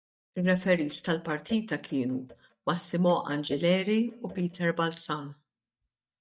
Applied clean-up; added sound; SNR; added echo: neural mask model DeepFilterNet 3.